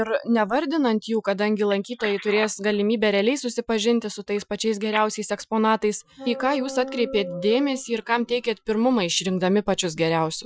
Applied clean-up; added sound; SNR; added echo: classical method Wiener filter.